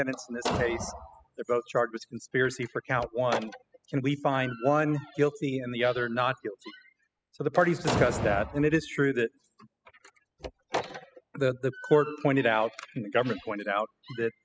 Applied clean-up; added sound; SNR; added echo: classical method spectral subtraction.